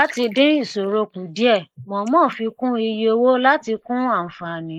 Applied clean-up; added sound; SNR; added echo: neural mask model Resemble Enhance denoiser.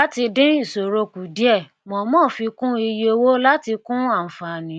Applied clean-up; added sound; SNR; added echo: none; none; none; none.